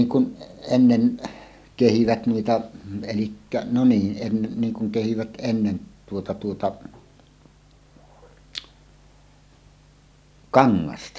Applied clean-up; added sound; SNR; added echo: none; none; none; none.